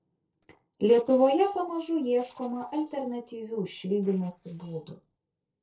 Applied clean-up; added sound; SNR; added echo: neural separator model SepFormer DNS4.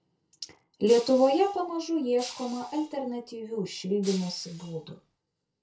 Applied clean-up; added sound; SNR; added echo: none; Shatter; 18 dB; reverberation time 0.2 s.